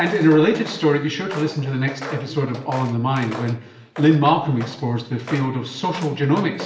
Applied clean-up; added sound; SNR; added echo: none; Walk, footsteps; 16 dB; reverberation time 0.8 s.